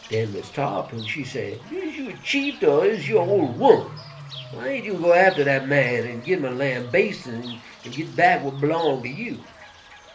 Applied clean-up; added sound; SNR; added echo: none; Bird / Fowl; 19 dB; reverberation time 0.3 s.